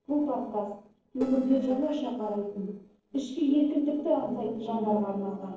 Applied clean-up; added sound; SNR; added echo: neural separator model SepFormer DNS4.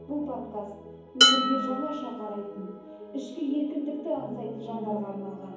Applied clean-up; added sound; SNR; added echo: none; Dishes, pots, and pans; -4 dB; reverberation time 1.2 s.